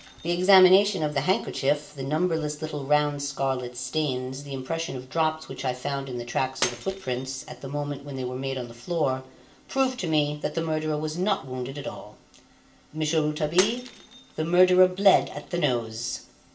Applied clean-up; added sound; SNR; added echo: none; Shatter; 18 dB; reverberation time 0.4 s.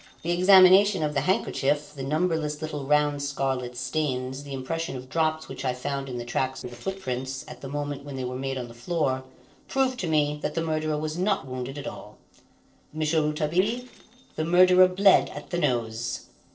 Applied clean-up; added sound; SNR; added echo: neural separator model SepFormer DNS4.